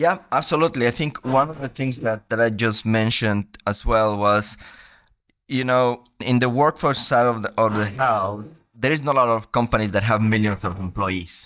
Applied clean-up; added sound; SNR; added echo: neural mask model DeepFilterNet 3.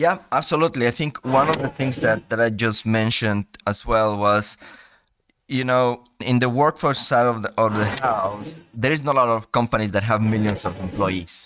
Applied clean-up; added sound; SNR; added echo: neural mask model RNNoise.